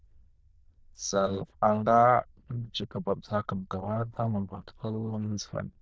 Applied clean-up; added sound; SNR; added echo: neural diffusion model UNIVERSE++.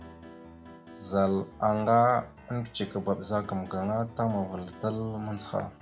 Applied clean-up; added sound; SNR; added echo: none; Piano; 19 dB; none.